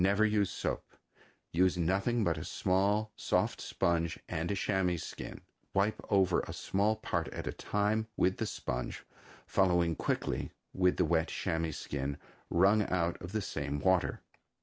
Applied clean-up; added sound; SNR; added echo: none; none; none; none.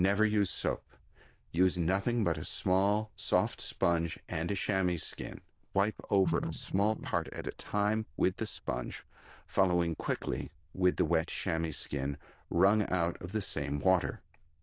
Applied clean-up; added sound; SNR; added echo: neural diffusion model UNIVERSE++.